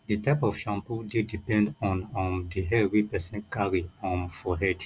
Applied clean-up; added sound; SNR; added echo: none; none; none; none.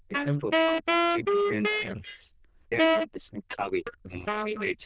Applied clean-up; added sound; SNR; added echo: neural diffusion model UNIVERSE++.